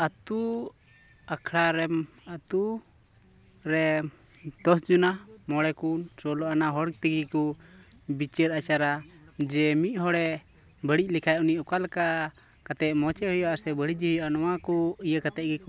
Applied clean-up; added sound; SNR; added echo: none; none; none; none.